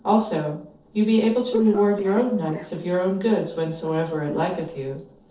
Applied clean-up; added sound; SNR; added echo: neural separator model SepFormer DNS4.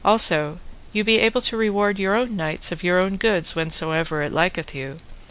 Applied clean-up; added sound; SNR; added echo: none; none; none; none.